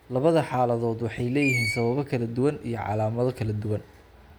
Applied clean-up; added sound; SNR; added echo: none; Screech; 11 dB; none.